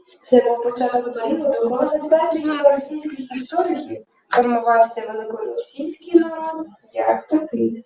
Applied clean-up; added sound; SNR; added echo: none; none; none; none.